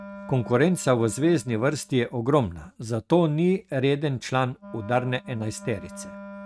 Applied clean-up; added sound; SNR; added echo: neural mask model RNNoise.